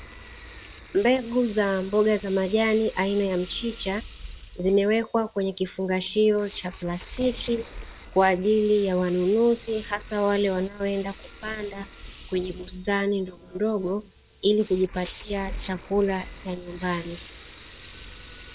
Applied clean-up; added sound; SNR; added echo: neural separator model SepFormer WHAM!.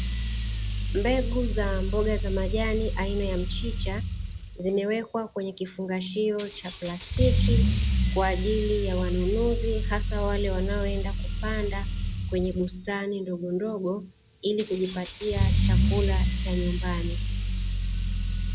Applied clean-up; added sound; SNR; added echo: none; Engine starting / Accelerating, revving, vroom / Car; -2 dB; none.